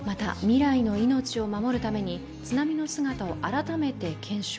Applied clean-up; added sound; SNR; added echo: none; none; none; none.